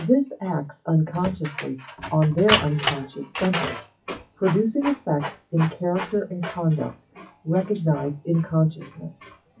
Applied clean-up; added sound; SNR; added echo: classical method WPE with log-MMSE.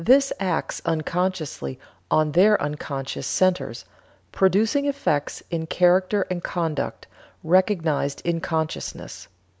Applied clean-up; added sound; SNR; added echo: none; none; none; none.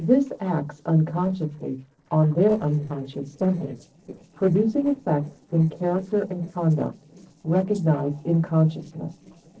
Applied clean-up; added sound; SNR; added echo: neural separator model SepFormer DNS4.